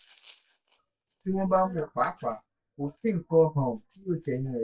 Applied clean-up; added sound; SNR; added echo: neural mask model DeepFilterNet 3.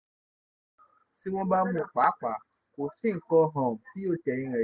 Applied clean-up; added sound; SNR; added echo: none; none; none; none.